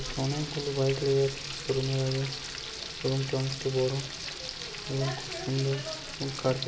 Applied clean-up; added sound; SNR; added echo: none; Frying (food); 7 dB; reverberation time 1.2 s.